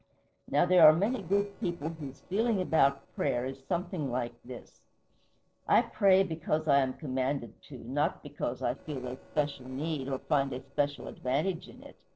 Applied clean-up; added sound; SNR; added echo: neural separator model SepFormer DNS4.